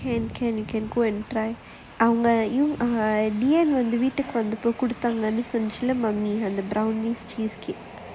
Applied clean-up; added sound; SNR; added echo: none; Train; 17 dB; none.